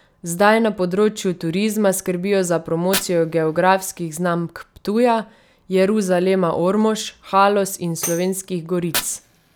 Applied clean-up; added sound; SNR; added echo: none; Tambourine + Fire; 16 dB; none.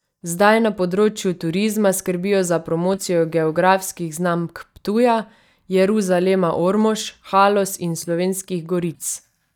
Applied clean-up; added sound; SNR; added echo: neural mask model DeepFilterNet 3.